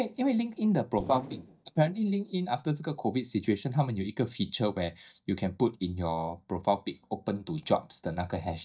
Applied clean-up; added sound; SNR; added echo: neural mask model DeepFilterNet 3.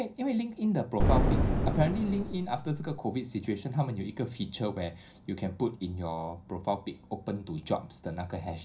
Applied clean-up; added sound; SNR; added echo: none; Boom; -5 dB; reverberation time 0.3 s.